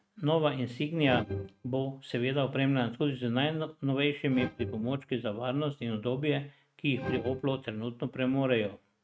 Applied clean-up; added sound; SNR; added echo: neural mask model RNNoise.